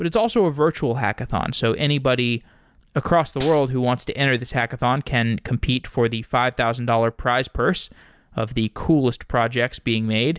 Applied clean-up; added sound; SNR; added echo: none; Gunshot, gunfire; 12 dB; none.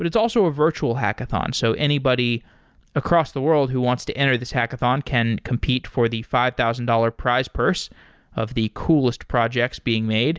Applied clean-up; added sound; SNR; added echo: none; none; none; none.